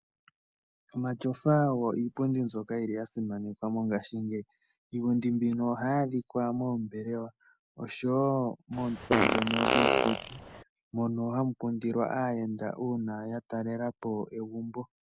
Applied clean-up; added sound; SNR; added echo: none; Fart; -3 dB; none.